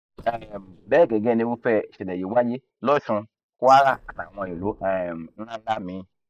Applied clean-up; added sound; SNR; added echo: neural mask model DeepFilterNet 3.